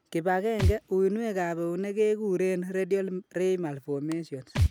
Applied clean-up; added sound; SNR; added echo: none; Thump, thud; 6 dB; none.